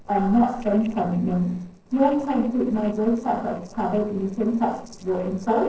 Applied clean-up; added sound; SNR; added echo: neural separator model SepFormer DNS4.